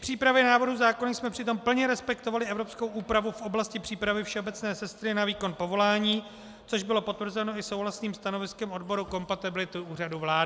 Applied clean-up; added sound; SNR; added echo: none; none; none; none.